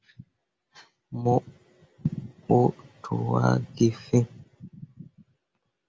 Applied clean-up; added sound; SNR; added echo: none; none; none; none.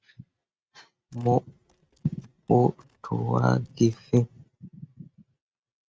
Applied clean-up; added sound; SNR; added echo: neural mask model RNNoise.